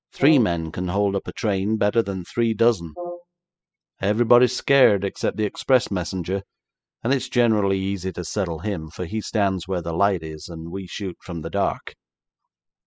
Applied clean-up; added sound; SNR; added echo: classical method spectral subtraction.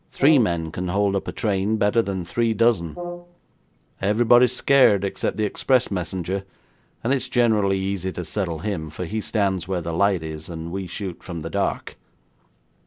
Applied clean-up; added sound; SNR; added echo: none; Brass instrument; 14 dB; none.